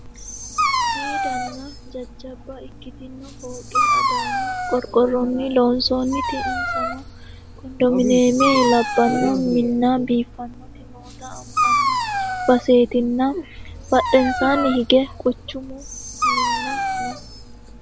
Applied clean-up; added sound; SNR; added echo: none; Dog; 4 dB; none.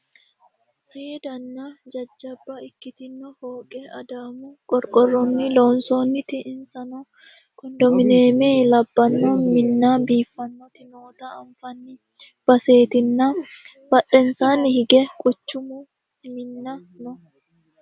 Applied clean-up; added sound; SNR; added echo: none; none; none; none.